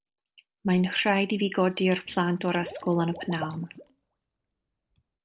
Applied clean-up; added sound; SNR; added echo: none; Liquid; 17 dB; none.